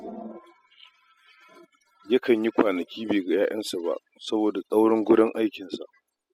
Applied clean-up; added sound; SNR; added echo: classical method spectral subtraction.